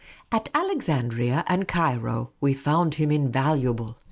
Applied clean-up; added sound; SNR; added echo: none; none; none; none.